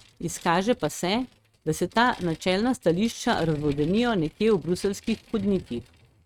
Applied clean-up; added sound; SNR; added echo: neural mask model RNNoise.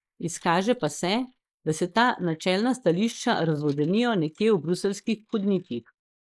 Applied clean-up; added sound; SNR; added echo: neural mask model Resemble Enhance denoiser.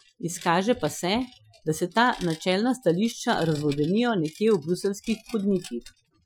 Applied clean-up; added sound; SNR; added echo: classical method Wiener filter.